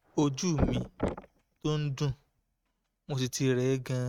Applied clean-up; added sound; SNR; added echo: neural mask model RNNoise.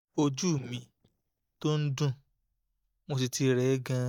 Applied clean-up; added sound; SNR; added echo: neural mask model DeepFilterNet 3.